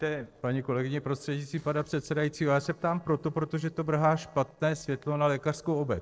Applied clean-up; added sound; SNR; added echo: neural separator model SepFormer DNS4.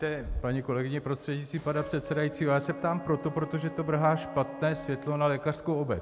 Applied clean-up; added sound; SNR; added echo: none; Wind instrument, woodwind instrument; 15 dB; none.